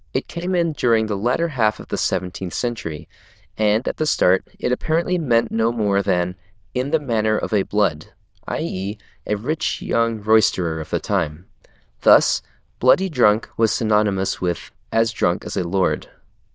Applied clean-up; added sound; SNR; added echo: neural diffusion model UNIVERSE++.